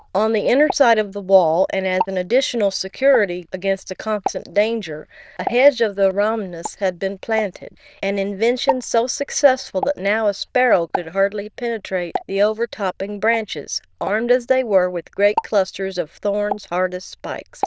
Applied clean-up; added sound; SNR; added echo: neural diffusion model UNIVERSE++.